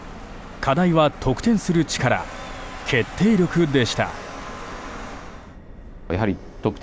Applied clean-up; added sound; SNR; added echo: none; Subway, metro, underground; 16 dB; none.